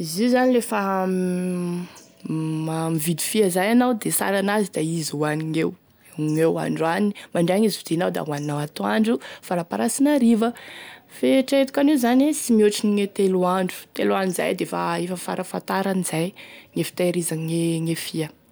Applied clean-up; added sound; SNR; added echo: none; none; none; none.